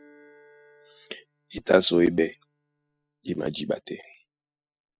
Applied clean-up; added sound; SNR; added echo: classical method spectral subtraction.